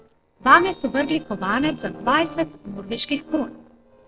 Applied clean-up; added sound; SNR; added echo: neural separator model SepFormer DNS4.